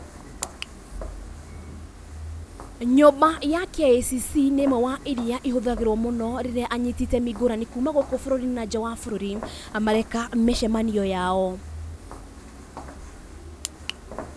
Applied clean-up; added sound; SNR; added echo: none; Walk, footsteps; 14 dB; none.